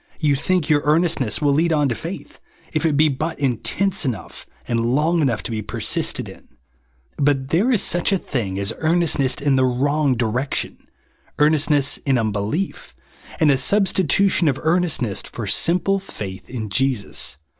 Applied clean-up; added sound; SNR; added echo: none; none; none; none.